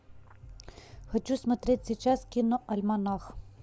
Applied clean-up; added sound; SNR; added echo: none; none; none; none.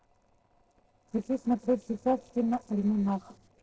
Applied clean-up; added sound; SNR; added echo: neural separator model SepFormer DNS4.